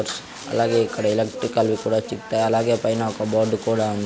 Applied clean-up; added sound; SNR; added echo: none; Domestic sounds, home sounds + Waves, surf; 19 dB; none.